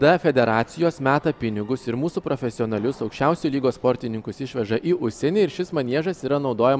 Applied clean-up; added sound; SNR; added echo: none; none; none; none.